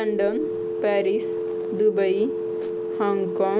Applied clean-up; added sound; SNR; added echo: none; Telephone; 3 dB; none.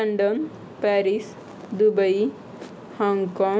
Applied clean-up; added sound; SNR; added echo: none; none; none; none.